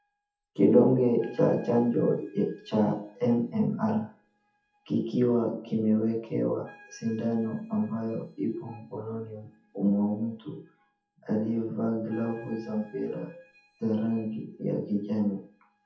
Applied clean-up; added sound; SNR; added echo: classical method WPE with log-MMSE.